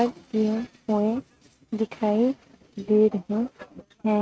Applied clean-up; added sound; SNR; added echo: neural mask model RNNoise.